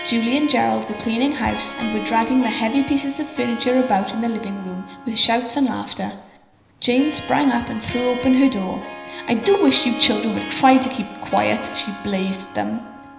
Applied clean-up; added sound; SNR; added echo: none; Harp; 13 dB; reverberation time 0.9 s.